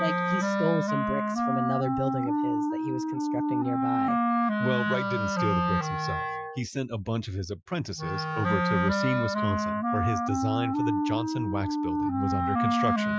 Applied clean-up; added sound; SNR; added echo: classical method Wiener filter.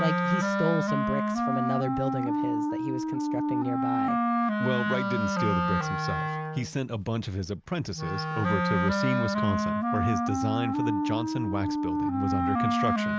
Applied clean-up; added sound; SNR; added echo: none; Wind instrument, woodwind instrument; -4 dB; none.